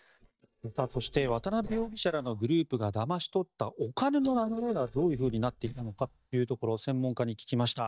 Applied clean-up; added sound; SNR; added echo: neural mask model DeepFilterNet 3.